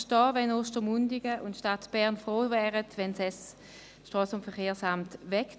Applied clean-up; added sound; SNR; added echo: none; none; none; none.